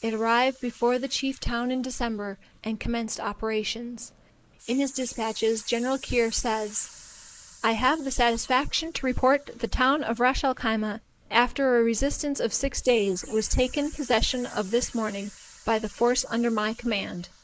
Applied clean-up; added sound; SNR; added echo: neural mask model Resemble Enhance denoiser.